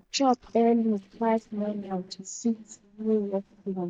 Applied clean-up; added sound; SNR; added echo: neural mask model DeepFilterNet 3.